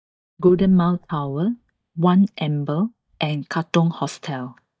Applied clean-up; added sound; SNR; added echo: neural mask model DeepFilterNet 3.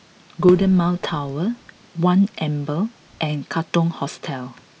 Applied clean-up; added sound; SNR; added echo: none; Fireworks; 17 dB; none.